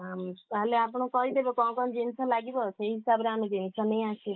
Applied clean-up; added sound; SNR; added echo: neural mask model Resemble Enhance denoiser.